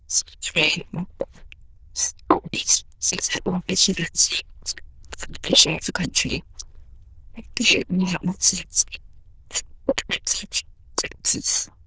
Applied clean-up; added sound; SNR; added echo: neural diffusion model UNIVERSE++.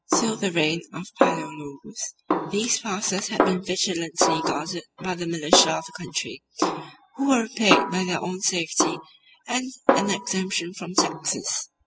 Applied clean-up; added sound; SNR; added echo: classical method spectral subtraction.